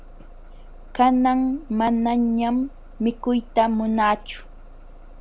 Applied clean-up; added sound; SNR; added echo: none; Bus; 18 dB; none.